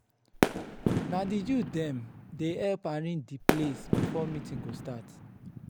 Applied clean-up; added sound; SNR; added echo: none; Fireworks; -2 dB; none.